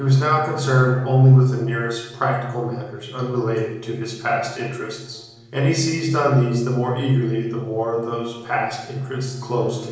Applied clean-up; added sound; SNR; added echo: neural separator model SepFormer DNS4.